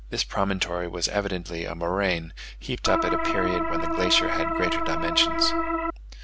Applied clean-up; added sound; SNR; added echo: none; Organ; -2 dB; none.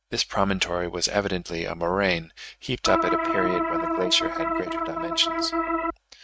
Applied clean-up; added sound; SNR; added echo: neural mask model RNNoise.